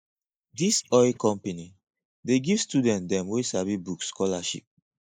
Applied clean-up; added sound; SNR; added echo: neural mask model Resemble Enhance denoiser.